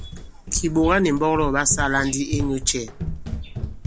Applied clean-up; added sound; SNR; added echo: none; Run; 7 dB; none.